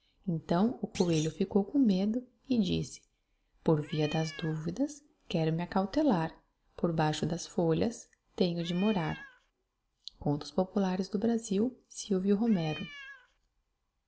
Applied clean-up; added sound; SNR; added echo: none; Thump, thud + Cat; 16 dB; none.